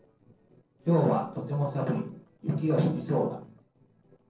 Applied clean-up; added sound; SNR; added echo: neural separator model SepFormer DNS4.